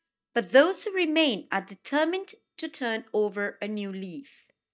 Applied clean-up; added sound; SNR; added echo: neural mask model DeepFilterNet 3.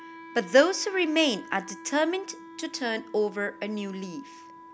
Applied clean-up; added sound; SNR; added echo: none; Wind instrument, woodwind instrument; 17 dB; none.